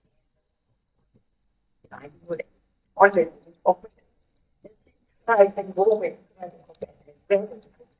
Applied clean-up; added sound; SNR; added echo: neural mask model DeepFilterNet 3.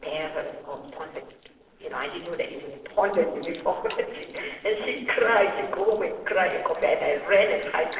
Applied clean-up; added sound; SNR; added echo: neural separator model SepFormer DNS4.